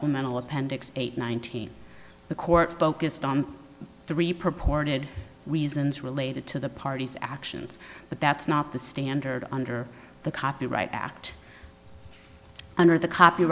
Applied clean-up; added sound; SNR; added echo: none; none; none; none.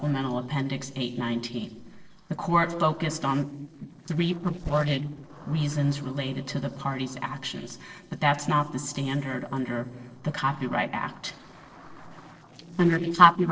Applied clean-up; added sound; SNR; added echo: neural separator model SepFormer DNS4.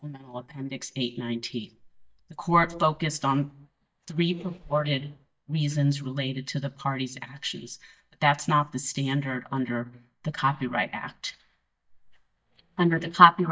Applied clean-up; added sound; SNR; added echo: neural mask model DeepFilterNet 3.